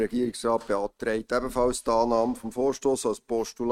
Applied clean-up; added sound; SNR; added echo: neural mask model RNNoise.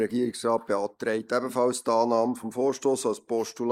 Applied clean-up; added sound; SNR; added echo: neural mask model Resemble Enhance denoiser.